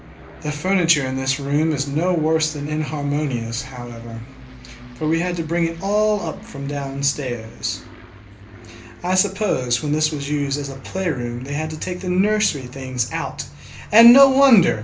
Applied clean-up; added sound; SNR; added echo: none; Aircraft; 18 dB; reverberation time 0.3 s.